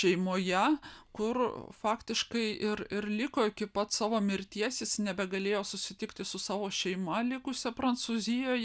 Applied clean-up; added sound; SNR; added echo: none; none; none; none.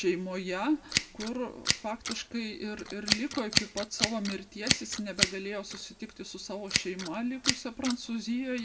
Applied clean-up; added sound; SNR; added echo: none; Scissors; 0 dB; reverberation time 0.3 s.